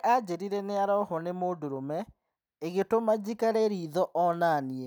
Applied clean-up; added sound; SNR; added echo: none; none; none; none.